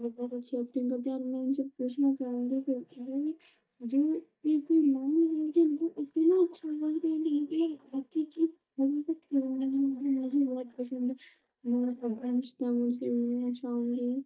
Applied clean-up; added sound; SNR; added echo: neural mask model DeepFilterNet 3.